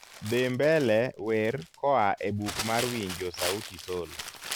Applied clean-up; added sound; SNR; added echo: none; Crumpling, crinkling; 11 dB; none.